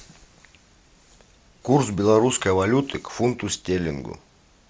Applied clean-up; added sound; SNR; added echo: none; none; none; none.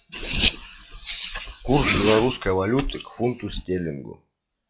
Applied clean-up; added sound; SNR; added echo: classical method log-MMSE.